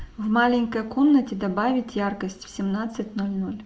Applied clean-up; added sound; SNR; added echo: none; none; none; reverberation time 0.5 s.